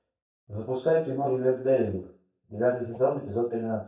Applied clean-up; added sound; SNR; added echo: neural mask model DeepFilterNet 3.